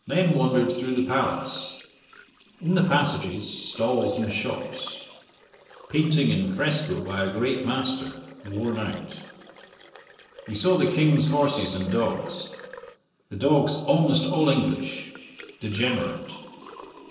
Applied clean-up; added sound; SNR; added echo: neural separator model SepFormer DNS4.